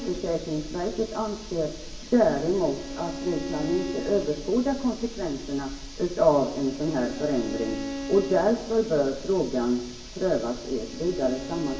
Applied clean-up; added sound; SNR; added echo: none; Bowed string instrument; 13 dB; reverberation time 1.0 s.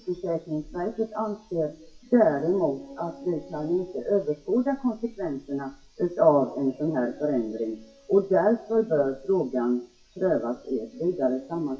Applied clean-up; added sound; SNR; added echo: classical method WPE with log-MMSE.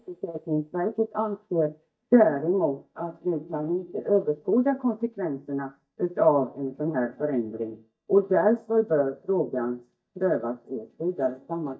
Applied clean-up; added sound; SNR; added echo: neural mask model DeepFilterNet 3.